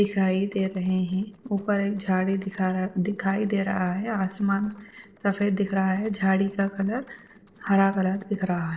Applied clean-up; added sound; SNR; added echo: neural separator model SepFormer DNS4.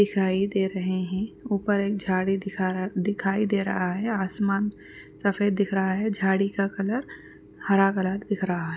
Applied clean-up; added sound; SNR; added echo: none; none; none; none.